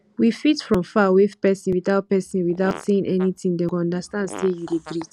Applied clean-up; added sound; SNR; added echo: none; Fart; 19 dB; none.